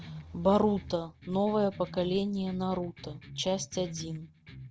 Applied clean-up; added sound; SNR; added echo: none; Electric guitar; 15 dB; none.